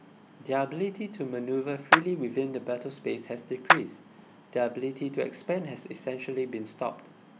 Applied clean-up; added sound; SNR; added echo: none; Clapping; -4 dB; none.